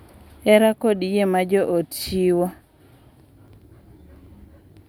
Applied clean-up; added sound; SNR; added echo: none; none; none; none.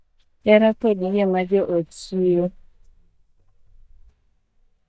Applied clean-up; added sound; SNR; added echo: neural mask model DeepFilterNet 3.